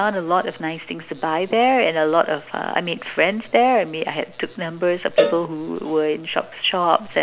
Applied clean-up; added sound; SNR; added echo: none; Cowbell; 5 dB; none.